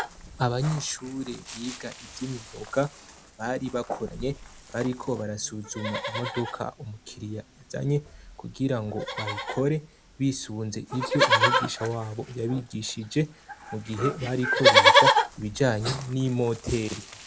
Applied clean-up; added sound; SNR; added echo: none; Livestock, farm animals, working animals; -1 dB; none.